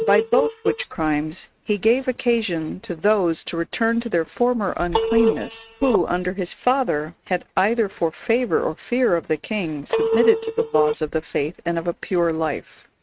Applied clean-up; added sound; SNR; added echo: neural mask model RNNoise.